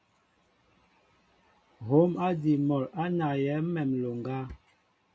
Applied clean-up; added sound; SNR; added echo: none; none; none; none.